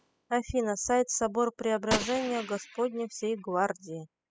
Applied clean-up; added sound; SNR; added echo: classical method spectral subtraction.